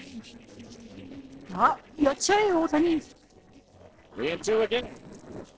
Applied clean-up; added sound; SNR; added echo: neural separator model SepFormer DNS4.